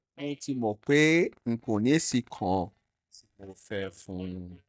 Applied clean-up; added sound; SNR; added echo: neural mask model DeepFilterNet 3.